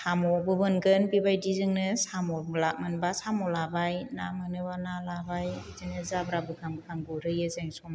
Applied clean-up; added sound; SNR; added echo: none; none; none; none.